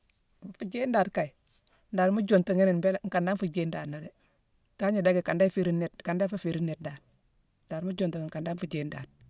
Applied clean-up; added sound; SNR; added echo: none; none; none; none.